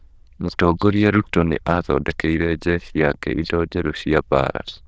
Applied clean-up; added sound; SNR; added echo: neural diffusion model UNIVERSE++.